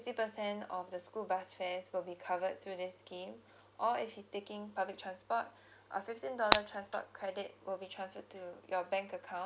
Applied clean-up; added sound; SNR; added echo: none; Shatter; -3 dB; none.